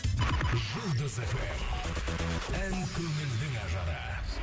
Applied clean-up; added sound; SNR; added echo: none; none; none; none.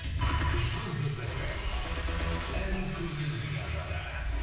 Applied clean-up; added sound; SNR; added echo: none; Crumpling, crinkling; 18 dB; reverberation time 0.9 s.